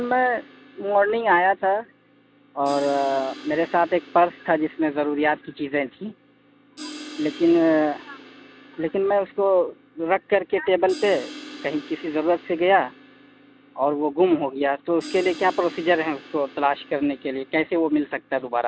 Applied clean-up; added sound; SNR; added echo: none; Crash cymbal; 19 dB; none.